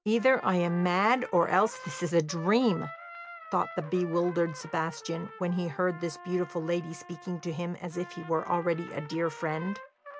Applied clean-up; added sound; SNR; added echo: none; Trumpet; 16 dB; none.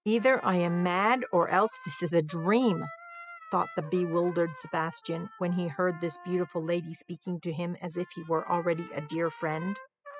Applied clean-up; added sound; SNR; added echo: classical method spectral subtraction.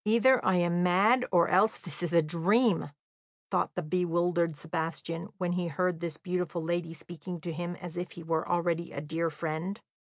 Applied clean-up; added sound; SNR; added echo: none; none; none; none.